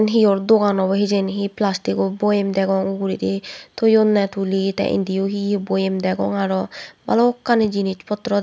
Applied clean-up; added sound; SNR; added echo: none; none; none; none.